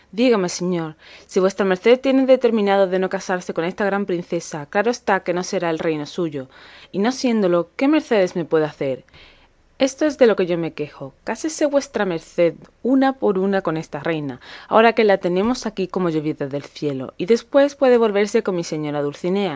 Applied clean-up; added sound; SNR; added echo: none; none; none; none.